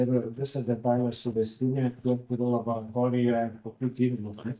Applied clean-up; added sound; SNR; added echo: neural mask model DeepFilterNet 3.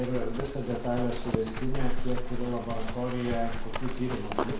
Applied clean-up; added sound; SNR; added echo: none; Livestock, farm animals, working animals; -3 dB; reverberation time 0.6 s.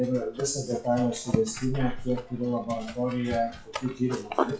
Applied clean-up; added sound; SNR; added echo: classical method WPE with log-MMSE.